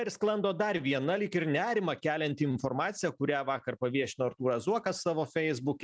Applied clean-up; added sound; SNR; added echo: none; none; none; none.